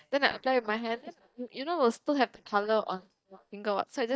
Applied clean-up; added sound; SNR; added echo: neural mask model DeepFilterNet 3.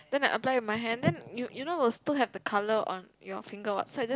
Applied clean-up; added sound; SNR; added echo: none; none; none; none.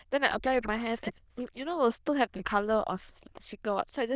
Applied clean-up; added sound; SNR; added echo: neural diffusion model UNIVERSE++.